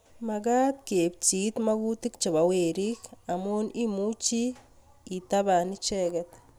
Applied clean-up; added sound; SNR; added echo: none; none; none; none.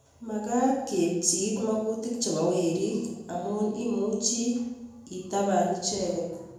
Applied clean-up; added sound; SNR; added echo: none; none; none; reverberation time 0.9 s.